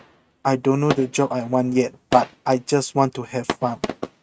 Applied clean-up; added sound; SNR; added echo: neural mask model RNNoise.